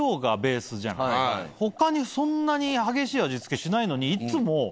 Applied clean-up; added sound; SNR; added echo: none; none; none; none.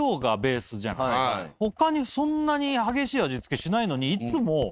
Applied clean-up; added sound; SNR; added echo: neural mask model RNNoise.